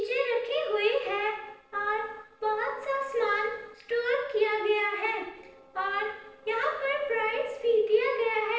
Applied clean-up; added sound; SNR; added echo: neural separator model SepFormer DNS4.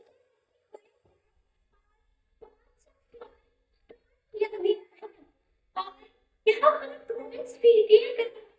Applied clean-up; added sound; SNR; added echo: neural mask model DeepFilterNet 3.